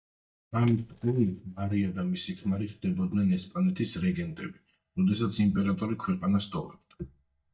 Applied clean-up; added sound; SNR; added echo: neural mask model DeepFilterNet 3.